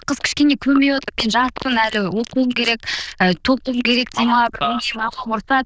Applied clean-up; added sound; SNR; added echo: neural diffusion model UNIVERSE++.